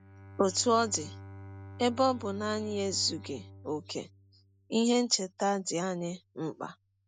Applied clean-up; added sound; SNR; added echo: none; Bowed string instrument; 17 dB; none.